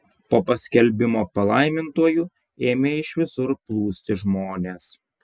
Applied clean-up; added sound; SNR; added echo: none; none; none; none.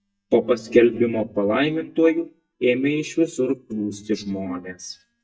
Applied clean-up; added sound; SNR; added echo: neural mask model DeepFilterNet 3.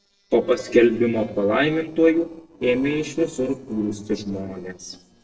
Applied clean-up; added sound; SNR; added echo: neural separator model SepFormer DNS4.